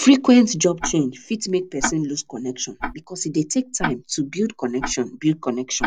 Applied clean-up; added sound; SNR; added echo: none; Tick-tock; 12 dB; none.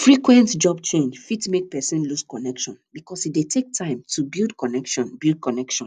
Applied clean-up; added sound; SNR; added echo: none; none; none; none.